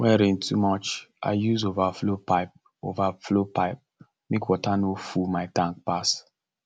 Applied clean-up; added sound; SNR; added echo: none; none; none; none.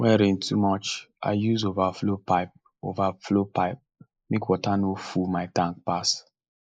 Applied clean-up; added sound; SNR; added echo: neural mask model Resemble Enhance denoiser.